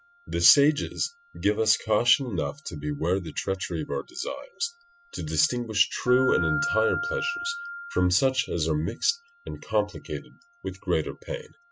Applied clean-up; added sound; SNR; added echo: classical method spectral subtraction.